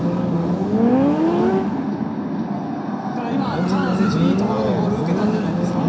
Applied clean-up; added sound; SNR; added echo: none; Motorcycle; -2 dB; reverberation time 0.7 s.